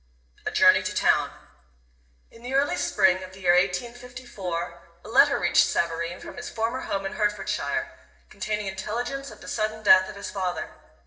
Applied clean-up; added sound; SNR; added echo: neural separator model SepFormer DNS4.